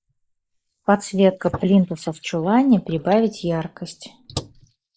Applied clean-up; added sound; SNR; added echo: neural mask model Resemble Enhance denoiser.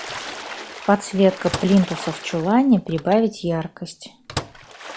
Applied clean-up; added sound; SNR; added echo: none; Water / Splash, splatter + Microwave oven; 13 dB; none.